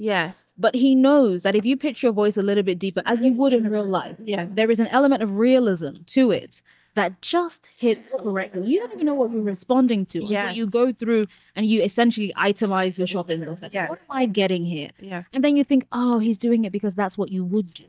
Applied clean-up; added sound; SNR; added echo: neural mask model DeepFilterNet 3.